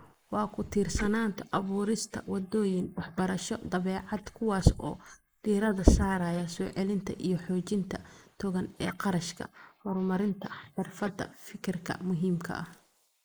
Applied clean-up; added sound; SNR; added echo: neural mask model Resemble Enhance denoiser.